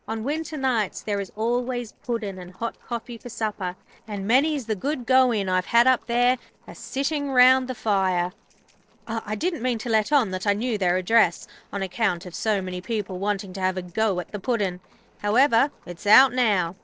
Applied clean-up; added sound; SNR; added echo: neural separator model SepFormer DNS4.